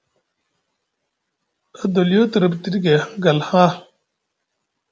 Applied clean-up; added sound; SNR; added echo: none; none; none; none.